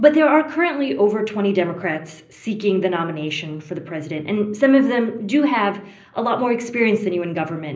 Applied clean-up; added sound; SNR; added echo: none; none; none; reverberation time 0.5 s.